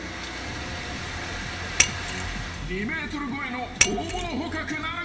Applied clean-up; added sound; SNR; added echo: none; Shatter; -2 dB; reverberation time 2.9 s.